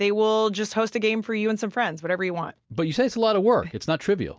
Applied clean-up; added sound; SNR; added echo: none; none; none; none.